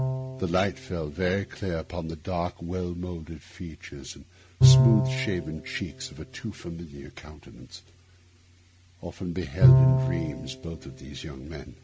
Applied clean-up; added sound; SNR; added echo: none; Bowed string instrument; -4 dB; none.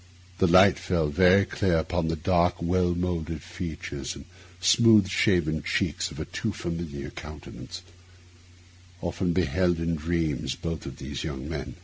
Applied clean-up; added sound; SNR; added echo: none; none; none; none.